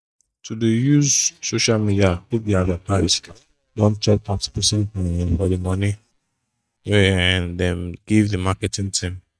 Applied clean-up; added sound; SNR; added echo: neural mask model DeepFilterNet 3.